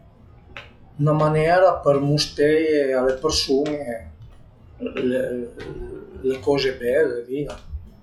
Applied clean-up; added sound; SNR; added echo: classical method log-MMSE.